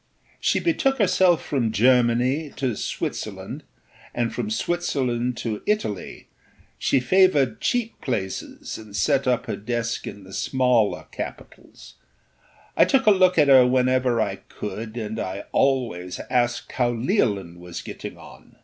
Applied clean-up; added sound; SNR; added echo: none; none; none; none.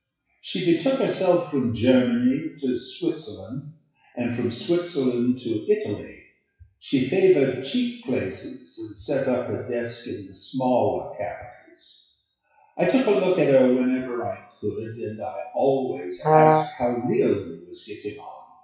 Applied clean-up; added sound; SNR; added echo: classical method WPE with log-MMSE.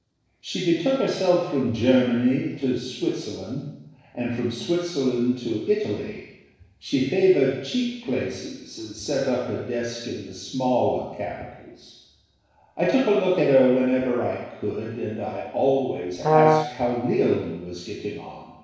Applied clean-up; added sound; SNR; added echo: neural separator model SepFormer DNS4.